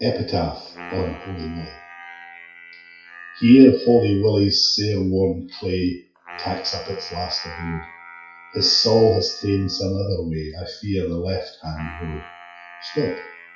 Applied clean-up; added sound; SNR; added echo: classical method WPE with log-MMSE.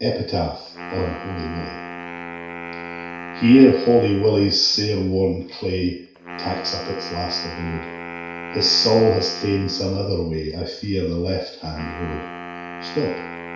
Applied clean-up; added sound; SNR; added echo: none; Wind instrument, woodwind instrument; 13 dB; reverberation time 0.6 s.